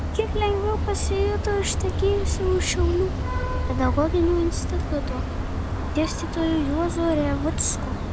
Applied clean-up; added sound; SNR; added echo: none; Vehicle horn, car horn, honking; 0 dB; none.